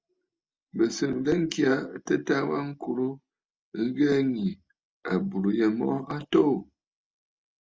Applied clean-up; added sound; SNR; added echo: none; none; none; none.